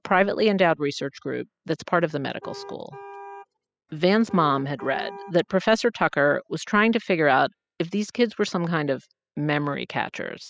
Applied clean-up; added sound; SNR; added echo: classical method spectral subtraction.